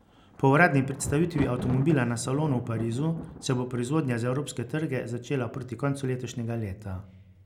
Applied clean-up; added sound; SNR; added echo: none; Thunder; 13 dB; none.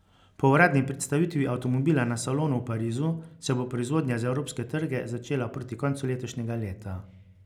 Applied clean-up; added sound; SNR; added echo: none; none; none; none.